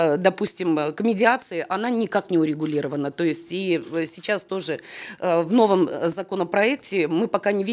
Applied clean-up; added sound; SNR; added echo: none; none; none; none.